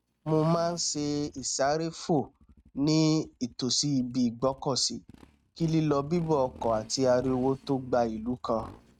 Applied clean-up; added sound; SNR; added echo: neural mask model RNNoise.